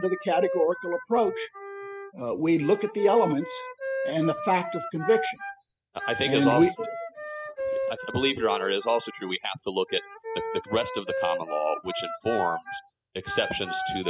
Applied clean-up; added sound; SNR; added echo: classical method spectral subtraction.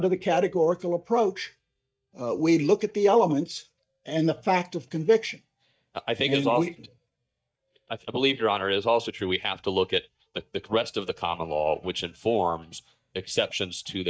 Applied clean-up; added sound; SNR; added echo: neural mask model DeepFilterNet 3.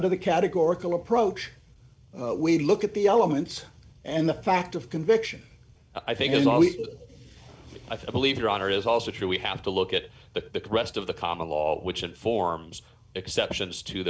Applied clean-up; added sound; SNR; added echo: none; none; none; none.